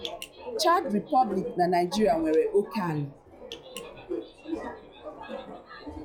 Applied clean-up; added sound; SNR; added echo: classical method log-MMSE.